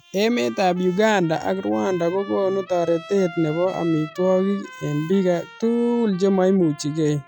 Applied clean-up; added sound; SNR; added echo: classical method log-MMSE.